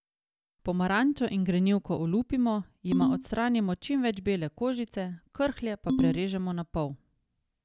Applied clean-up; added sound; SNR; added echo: none; Ringtone; 1 dB; none.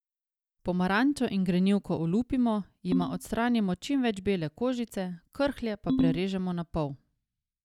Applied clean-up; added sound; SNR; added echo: neural mask model DeepFilterNet 3.